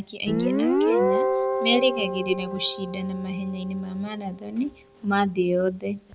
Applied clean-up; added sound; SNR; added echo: none; Guitar; 0 dB; none.